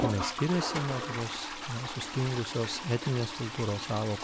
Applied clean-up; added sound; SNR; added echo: none; Toilet flush; 5 dB; none.